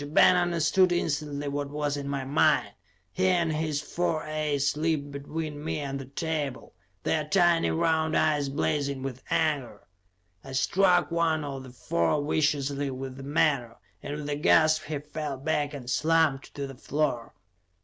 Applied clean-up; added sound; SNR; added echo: none; none; none; none.